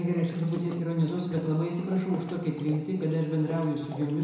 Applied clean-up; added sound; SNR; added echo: none; Bathtub (filling or washing) / Water / Splash, splatter; 17 dB; reverberation time 1.0 s.